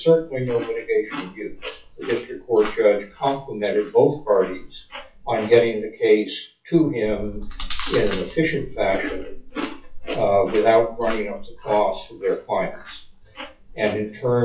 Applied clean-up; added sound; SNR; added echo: classical method WPE with log-MMSE.